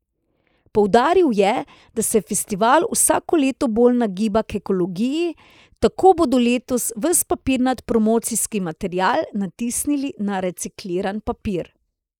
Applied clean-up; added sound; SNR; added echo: neural mask model Resemble Enhance denoiser.